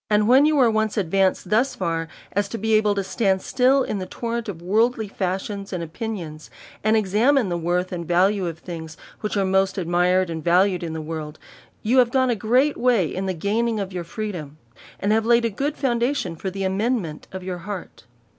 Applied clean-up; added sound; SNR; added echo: none; none; none; none.